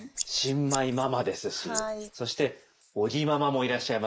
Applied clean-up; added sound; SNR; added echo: neural mask model Resemble Enhance denoiser.